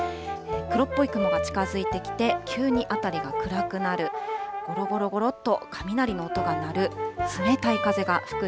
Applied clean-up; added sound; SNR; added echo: none; Brass instrument; 3 dB; none.